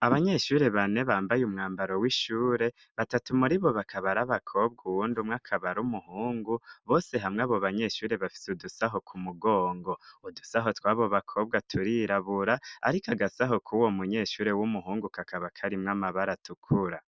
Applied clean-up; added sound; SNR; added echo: neural mask model Resemble Enhance denoiser.